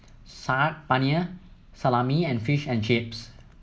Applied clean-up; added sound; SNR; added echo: none; none; none; none.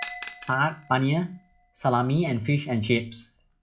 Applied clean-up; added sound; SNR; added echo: classical method log-MMSE.